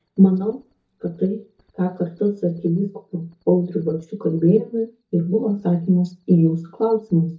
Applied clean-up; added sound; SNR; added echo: neural mask model DeepFilterNet 3.